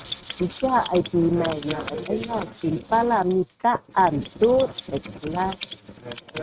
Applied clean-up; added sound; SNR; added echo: neural mask model RNNoise.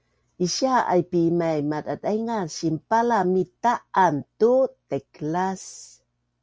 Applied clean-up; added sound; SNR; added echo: none; none; none; none.